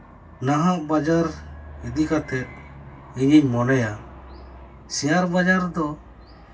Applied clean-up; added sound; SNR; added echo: none; Aircraft; 19 dB; reverberation time 0.1 s.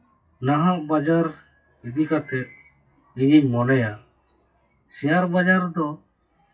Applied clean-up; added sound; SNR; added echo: classical method WPE with log-MMSE.